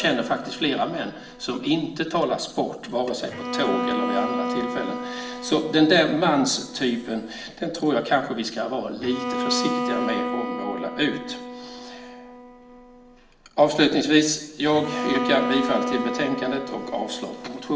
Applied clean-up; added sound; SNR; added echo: none; Bowed string instrument; 6 dB; reverberation time 1.3 s.